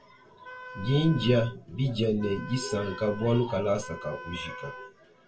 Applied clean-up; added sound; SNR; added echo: none; Wind instrument, woodwind instrument; 15 dB; reverberation time 0.1 s.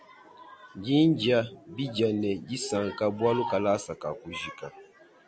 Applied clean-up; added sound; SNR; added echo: none; none; none; none.